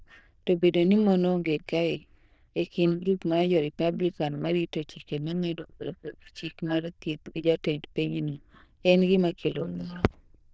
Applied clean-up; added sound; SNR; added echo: neural diffusion model UNIVERSE++.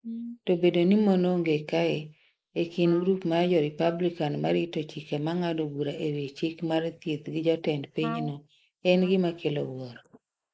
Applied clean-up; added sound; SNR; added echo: neural mask model Resemble Enhance denoiser.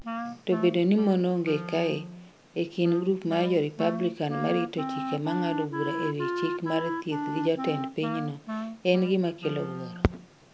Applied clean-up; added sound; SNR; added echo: none; Wind instrument, woodwind instrument; 7 dB; none.